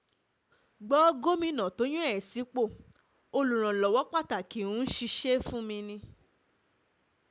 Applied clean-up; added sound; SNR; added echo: none; none; none; none.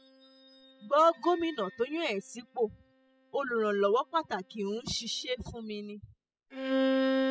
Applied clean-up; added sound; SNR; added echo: classical method spectral subtraction.